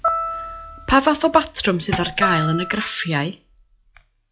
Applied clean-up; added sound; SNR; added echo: classical method log-MMSE.